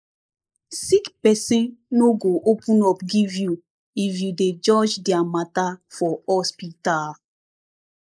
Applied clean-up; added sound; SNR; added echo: neural mask model Resemble Enhance denoiser.